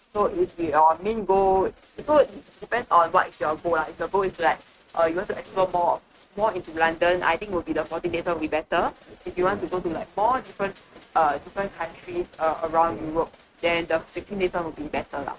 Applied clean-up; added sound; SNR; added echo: neural mask model RNNoise.